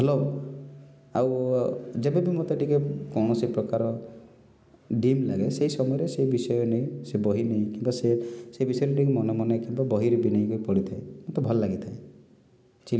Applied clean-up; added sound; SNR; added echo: none; none; none; none.